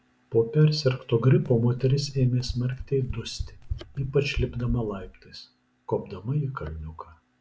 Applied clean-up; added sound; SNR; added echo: none; Run; 10 dB; none.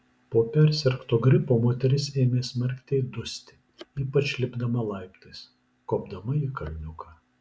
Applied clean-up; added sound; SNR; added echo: none; none; none; none.